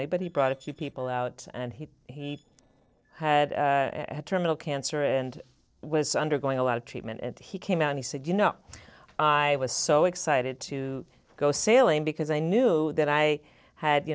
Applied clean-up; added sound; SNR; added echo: neural separator model SepFormer DNS4.